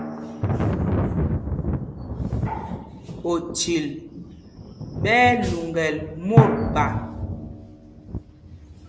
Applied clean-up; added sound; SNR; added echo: none; Drum + Thunder; -1 dB; none.